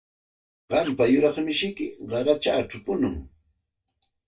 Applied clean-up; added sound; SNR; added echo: neural mask model DeepFilterNet 3.